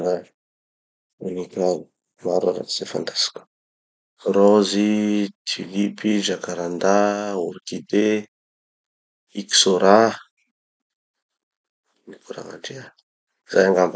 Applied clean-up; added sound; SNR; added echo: none; none; none; none.